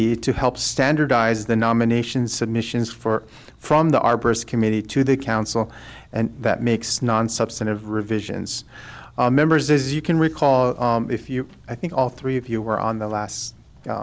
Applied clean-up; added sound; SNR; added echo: none; none; none; none.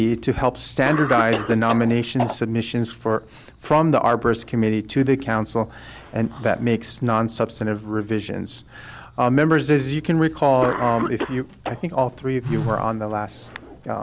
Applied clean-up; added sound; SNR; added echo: none; Telephone + Cough; 12 dB; none.